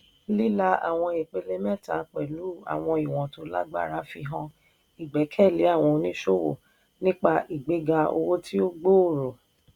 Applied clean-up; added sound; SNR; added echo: none; none; none; none.